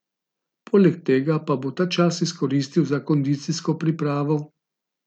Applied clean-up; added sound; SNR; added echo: none; none; none; none.